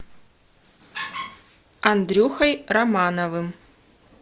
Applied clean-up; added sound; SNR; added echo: none; none; none; none.